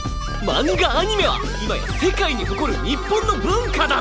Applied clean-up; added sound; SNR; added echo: none; Cowbell; 17 dB; none.